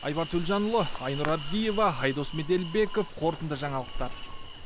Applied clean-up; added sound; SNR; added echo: none; Insect; 7 dB; none.